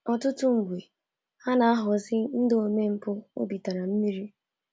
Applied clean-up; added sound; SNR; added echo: none; none; none; none.